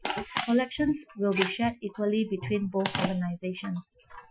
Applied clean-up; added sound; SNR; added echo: classical method Wiener filter.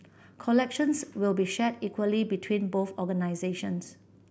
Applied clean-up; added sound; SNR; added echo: none; none; none; none.